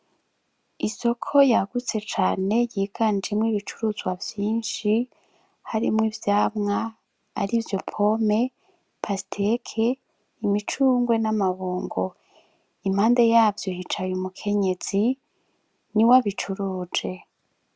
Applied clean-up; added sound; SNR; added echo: none; none; none; none.